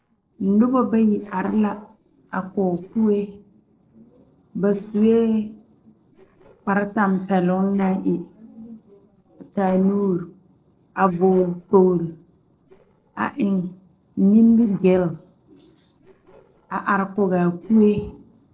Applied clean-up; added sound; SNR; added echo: neural separator model SepFormer DNS4.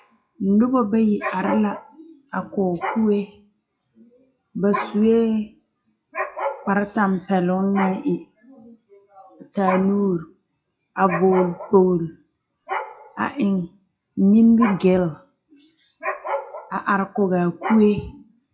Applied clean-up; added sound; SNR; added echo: classical method WPE with log-MMSE.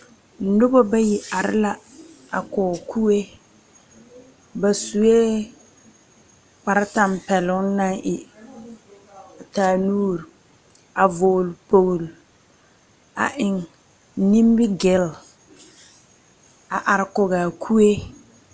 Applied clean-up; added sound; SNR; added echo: none; none; none; none.